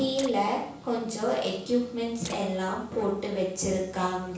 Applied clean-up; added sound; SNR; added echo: none; Splash, splatter; 20 dB; reverberation time 0.7 s.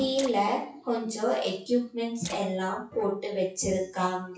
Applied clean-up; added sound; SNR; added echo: classical method WPE with log-MMSE.